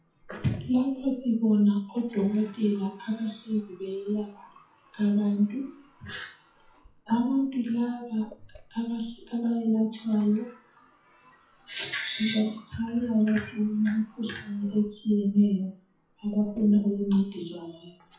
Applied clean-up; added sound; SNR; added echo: classical method WPE with log-MMSE.